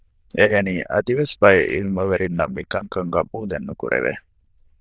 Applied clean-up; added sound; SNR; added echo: neural diffusion model UNIVERSE++.